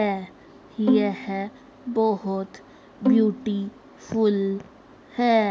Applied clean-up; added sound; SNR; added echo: none; Bowed string instrument; 4 dB; none.